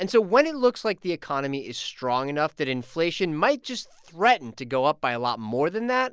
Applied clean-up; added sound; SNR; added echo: none; none; none; none.